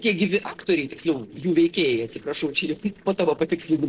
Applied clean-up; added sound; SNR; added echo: neural separator model SepFormer DNS4.